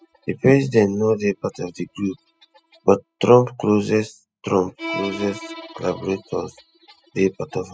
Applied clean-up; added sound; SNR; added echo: classical method spectral subtraction.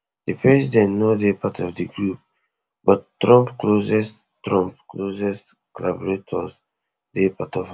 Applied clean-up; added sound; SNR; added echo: none; none; none; none.